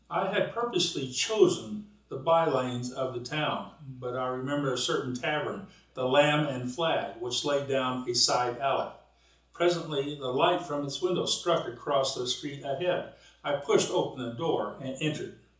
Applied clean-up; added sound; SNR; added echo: none; none; none; reverberation time 0.6 s.